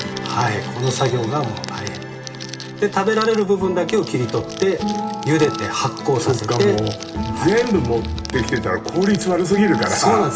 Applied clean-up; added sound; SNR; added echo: none; Crackle; 17 dB; reverberation time 0.6 s.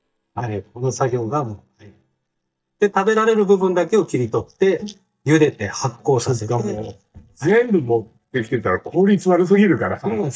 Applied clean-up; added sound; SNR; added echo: neural mask model DeepFilterNet 3.